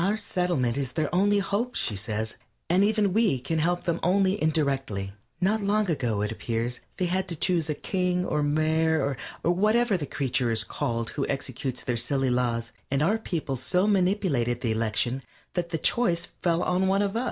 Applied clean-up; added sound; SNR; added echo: none; none; none; none.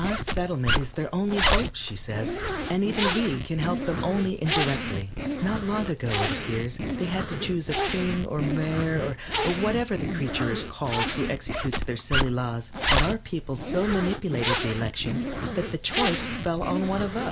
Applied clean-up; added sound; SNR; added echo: none; Zipper (clothing); 1 dB; none.